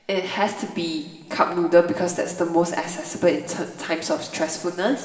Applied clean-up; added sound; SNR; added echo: none; none; none; reverberation time 2.3 s.